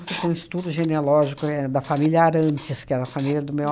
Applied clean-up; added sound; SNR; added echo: none; Writing; 13 dB; none.